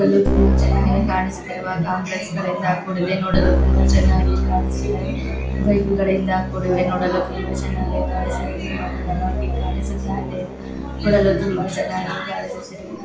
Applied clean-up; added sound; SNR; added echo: none; Keyboard (musical); 0 dB; reverberation time 0.4 s.